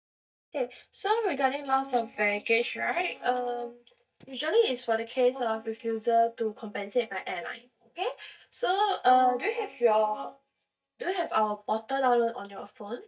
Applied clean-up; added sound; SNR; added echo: neural mask model DeepFilterNet 3.